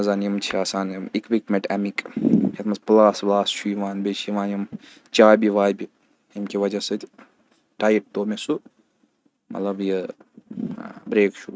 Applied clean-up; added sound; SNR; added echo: neural mask model RNNoise.